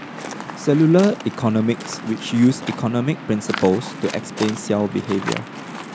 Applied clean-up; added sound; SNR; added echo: none; Waves, surf; 11 dB; none.